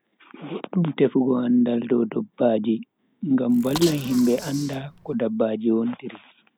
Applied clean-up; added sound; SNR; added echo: none; Bicycle; 14 dB; none.